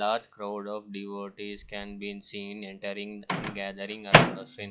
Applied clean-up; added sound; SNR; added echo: classical method log-MMSE.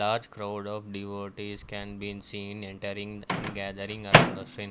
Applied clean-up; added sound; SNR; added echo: none; Microwave oven; -5 dB; none.